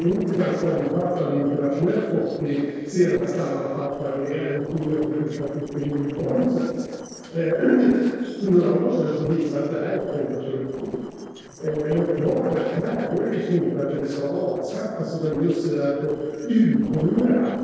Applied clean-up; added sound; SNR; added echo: neural separator model SepFormer DNS4.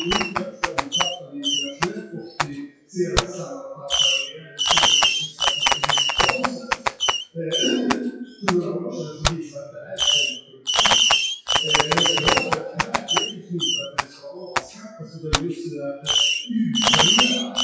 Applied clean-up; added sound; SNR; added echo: classical method WPE with log-MMSE.